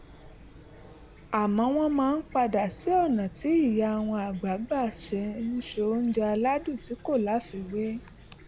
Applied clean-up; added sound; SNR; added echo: none; Chirp, tweet / Fowl; 20 dB; none.